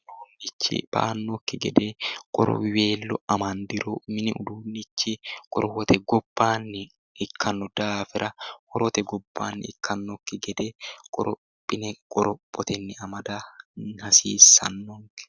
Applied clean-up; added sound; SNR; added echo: none; none; none; none.